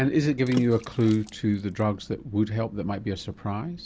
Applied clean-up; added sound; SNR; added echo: none; Water / Splash, splatter; 17 dB; none.